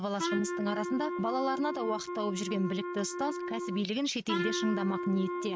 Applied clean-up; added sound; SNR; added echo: neural mask model RNNoise.